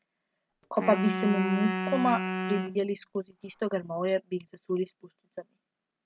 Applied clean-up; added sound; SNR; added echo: none; Wind instrument, woodwind instrument; 3 dB; none.